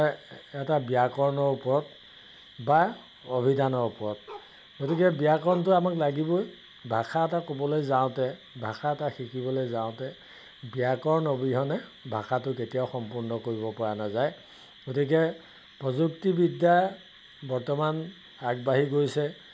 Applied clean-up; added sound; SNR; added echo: none; Bark; 18 dB; none.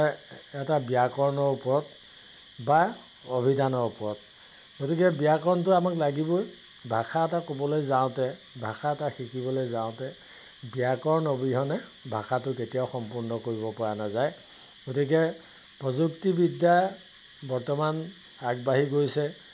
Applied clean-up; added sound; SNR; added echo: none; none; none; none.